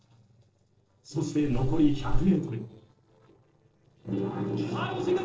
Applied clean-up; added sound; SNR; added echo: neural separator model SepFormer DNS4.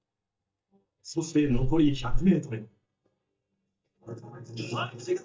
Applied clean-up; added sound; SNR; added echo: neural mask model DeepFilterNet 3.